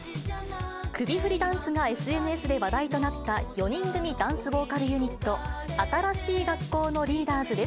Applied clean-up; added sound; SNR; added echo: none; none; none; none.